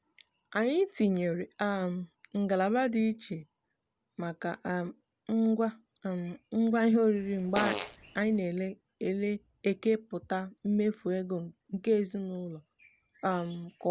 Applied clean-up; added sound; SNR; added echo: none; Fart; 4 dB; none.